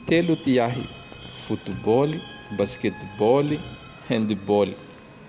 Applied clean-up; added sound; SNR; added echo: none; Clock; 16 dB; none.